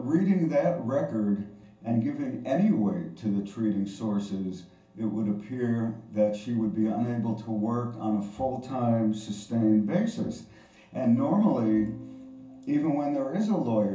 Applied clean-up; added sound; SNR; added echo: none; Electric guitar / Strum; 16 dB; reverberation time 0.6 s.